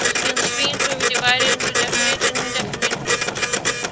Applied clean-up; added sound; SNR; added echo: none; Printer; -5 dB; none.